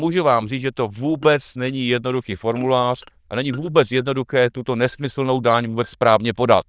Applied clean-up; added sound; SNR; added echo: neural diffusion model UNIVERSE++.